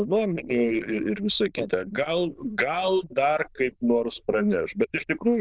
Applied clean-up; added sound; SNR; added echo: neural diffusion model UNIVERSE++.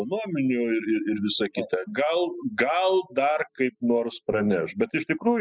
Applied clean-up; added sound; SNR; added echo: classical method spectral subtraction.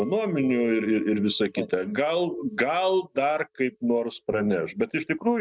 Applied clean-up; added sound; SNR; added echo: neural mask model RNNoise.